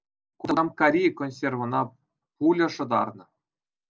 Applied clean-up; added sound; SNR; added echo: none; none; none; none.